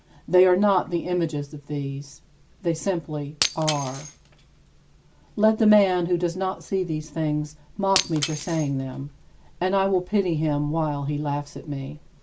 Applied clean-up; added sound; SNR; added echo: none; Shatter; 13 dB; none.